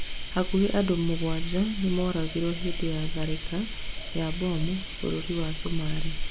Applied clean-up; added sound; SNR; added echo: none; Cricket; 0 dB; none.